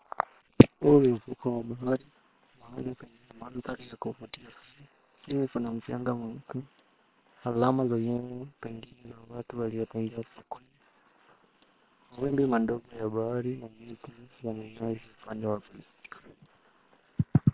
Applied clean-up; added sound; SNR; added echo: neural separator model SepFormer WHAM!.